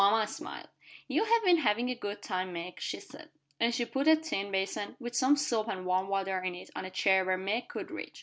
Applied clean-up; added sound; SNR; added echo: none; none; none; none.